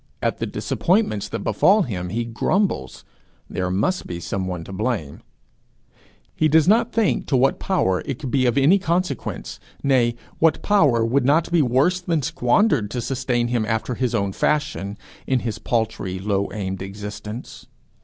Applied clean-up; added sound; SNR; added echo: none; none; none; none.